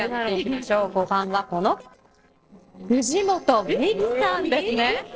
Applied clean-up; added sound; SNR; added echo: neural separator model SepFormer DNS4.